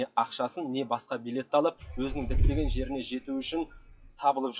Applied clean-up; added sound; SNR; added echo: classical method WPE with log-MMSE.